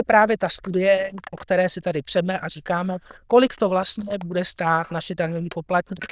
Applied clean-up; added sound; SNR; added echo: neural diffusion model UNIVERSE++.